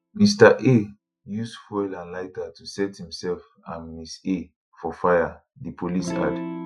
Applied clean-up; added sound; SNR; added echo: classical method Wiener filter.